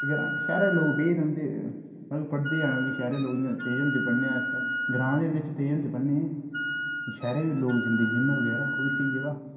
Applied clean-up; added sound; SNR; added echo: none; Wind instrument, woodwind instrument; 5 dB; reverberation time 0.5 s.